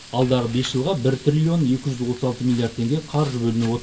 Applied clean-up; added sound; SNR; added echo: none; Frying (food); 19 dB; reverberation time 0.2 s.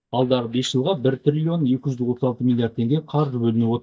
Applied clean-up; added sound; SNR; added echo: neural mask model DeepFilterNet 3.